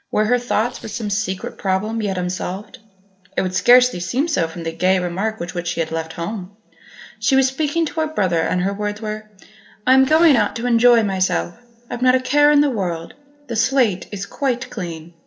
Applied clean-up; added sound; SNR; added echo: neural separator model SepFormer DNS4.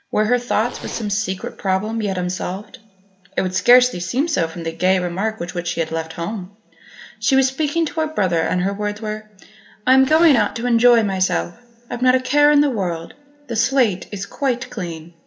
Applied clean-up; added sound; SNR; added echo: none; Zipper (clothing); 14 dB; reverberation time 0.4 s.